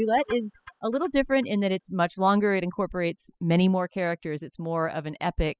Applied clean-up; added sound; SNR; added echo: classical method spectral subtraction.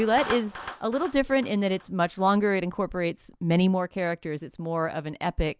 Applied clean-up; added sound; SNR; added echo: none; Clapping; 17 dB; none.